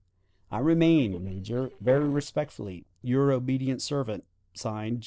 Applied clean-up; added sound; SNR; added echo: neural separator model SepFormer DNS4.